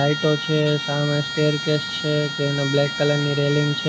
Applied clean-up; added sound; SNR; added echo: none; Trumpet; 7 dB; none.